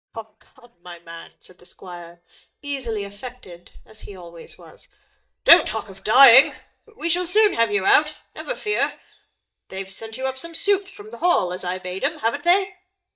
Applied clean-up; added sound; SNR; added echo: neural mask model DeepFilterNet 3.